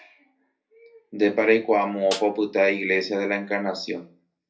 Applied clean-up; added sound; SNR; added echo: none; Snare drum; 14 dB; reverberation time 0.3 s.